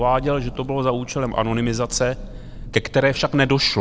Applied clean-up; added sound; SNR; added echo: none; Thunder; 13 dB; none.